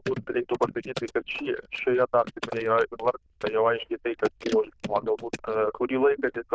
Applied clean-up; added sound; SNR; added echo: neural diffusion model UNIVERSE++.